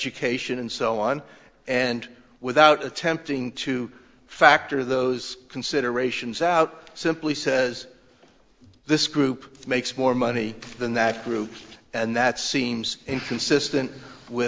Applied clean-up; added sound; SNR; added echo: neural separator model SepFormer DNS4.